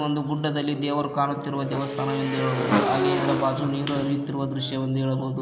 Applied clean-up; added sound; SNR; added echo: none; Motorcycle / Engine; 4 dB; none.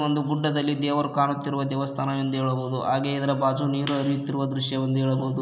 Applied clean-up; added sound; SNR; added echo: none; none; none; none.